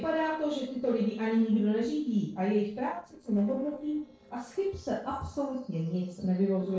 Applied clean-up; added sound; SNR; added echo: neural separator model SepFormer DNS4.